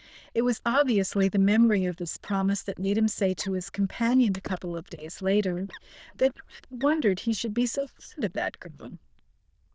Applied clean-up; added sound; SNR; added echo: neural diffusion model UNIVERSE++.